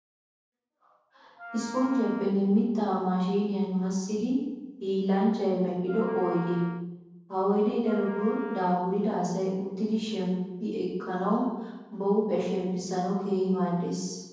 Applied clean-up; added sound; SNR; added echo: none; Wind instrument, woodwind instrument; 15 dB; reverberation time 1.1 s.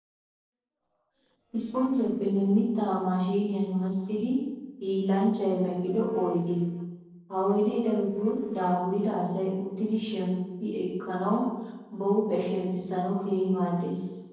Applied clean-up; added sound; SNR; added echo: neural separator model SepFormer DNS4.